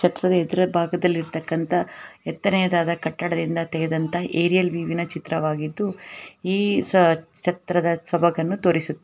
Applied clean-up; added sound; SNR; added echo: none; none; none; none.